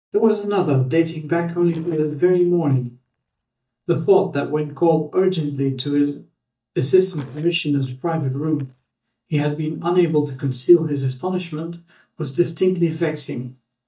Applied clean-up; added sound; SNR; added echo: neural mask model DeepFilterNet 3.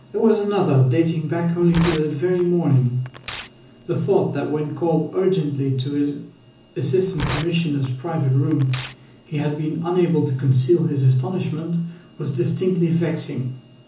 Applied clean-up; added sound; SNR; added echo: none; Tearing; 16 dB; reverberation time 0.7 s.